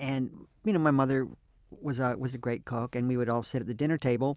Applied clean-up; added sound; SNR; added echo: none; none; none; none.